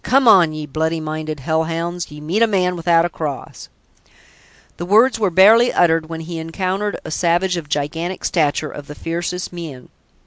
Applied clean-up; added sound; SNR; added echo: none; none; none; none.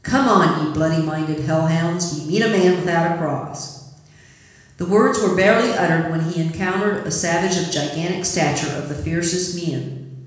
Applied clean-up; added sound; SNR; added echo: none; none; none; reverberation time 1.1 s.